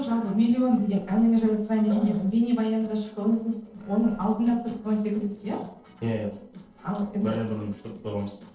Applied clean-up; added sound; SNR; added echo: neural separator model SepFormer DNS4.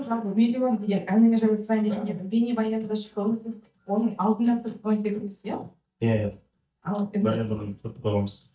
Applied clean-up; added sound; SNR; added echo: neural mask model DeepFilterNet 3.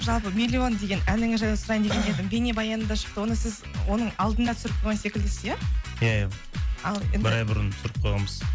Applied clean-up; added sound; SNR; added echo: none; none; none; none.